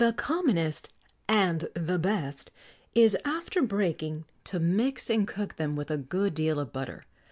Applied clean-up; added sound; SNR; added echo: none; none; none; none.